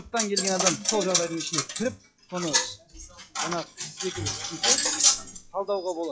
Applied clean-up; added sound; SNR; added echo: classical method log-MMSE.